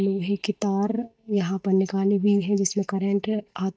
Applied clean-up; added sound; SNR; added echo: neural mask model DeepFilterNet 3.